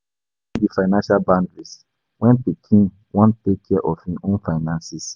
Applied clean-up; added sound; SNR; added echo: none; none; none; none.